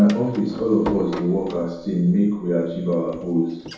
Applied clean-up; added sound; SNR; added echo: none; Door; 15 dB; reverberation time 1.8 s.